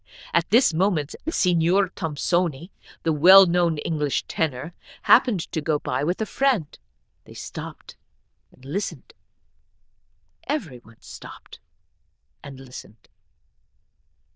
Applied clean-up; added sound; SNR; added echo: neural diffusion model UNIVERSE++.